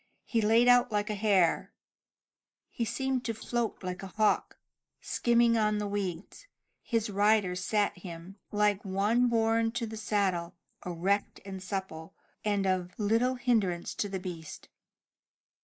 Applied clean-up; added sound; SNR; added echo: neural mask model Resemble Enhance denoiser.